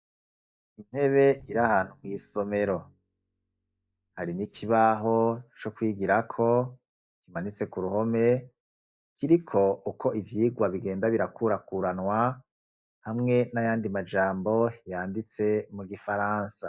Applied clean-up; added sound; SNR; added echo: neural mask model DeepFilterNet 3.